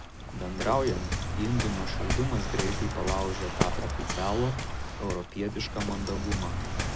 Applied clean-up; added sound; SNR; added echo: none; Waves, surf; -1 dB; none.